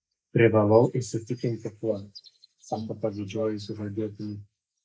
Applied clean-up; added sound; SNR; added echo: neural mask model Resemble Enhance denoiser.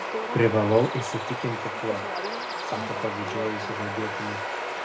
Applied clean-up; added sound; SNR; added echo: none; Bird vocalization, bird call, bird song; 2 dB; none.